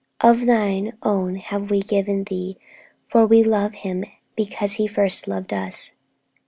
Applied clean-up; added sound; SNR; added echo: none; none; none; none.